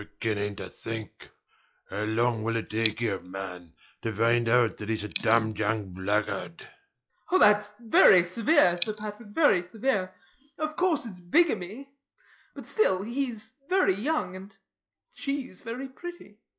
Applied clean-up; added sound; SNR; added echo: classical method log-MMSE.